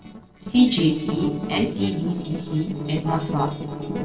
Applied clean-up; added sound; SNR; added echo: neural separator model SepFormer DNS4.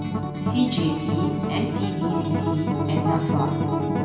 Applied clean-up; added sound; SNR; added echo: none; Acoustic guitar; -4 dB; reverberation time 1.1 s.